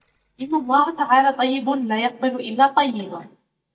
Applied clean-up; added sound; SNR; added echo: neural mask model DeepFilterNet 3.